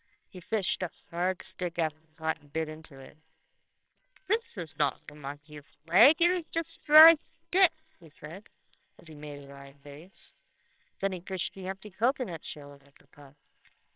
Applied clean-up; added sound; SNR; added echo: neural separator model SepFormer WHAMR!.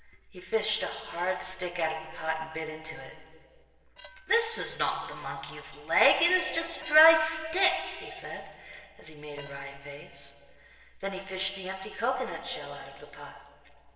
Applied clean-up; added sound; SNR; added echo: neural separator model SepFormer DNS4.